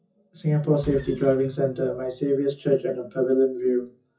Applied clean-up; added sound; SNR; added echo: classical method WPE with log-MMSE.